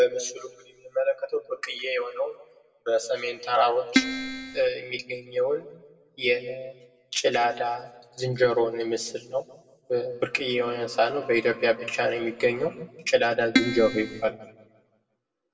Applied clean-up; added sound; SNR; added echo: none; Keyboard (musical); 0 dB; reverberation time 0.9 s.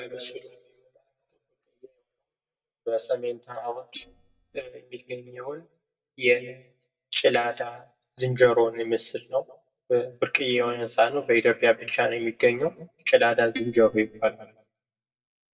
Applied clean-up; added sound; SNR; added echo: neural mask model DeepFilterNet 3.